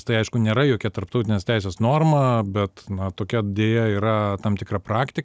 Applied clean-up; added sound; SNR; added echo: none; none; none; none.